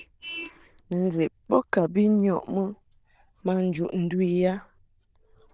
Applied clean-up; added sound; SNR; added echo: neural diffusion model UNIVERSE++.